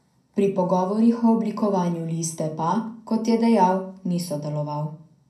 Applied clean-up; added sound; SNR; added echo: none; none; none; reverberation time 0.5 s.